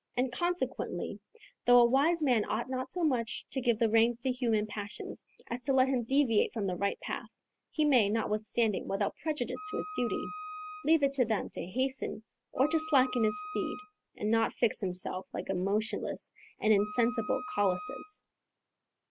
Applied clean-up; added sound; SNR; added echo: none; Wind instrument, woodwind instrument; 12 dB; none.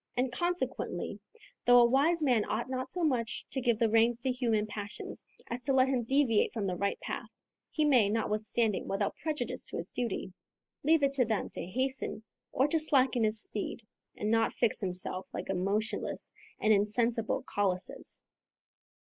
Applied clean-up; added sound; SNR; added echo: neural mask model Resemble Enhance denoiser.